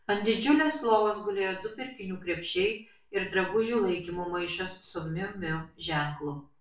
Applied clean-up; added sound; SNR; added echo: none; none; none; reverberation time 0.3 s.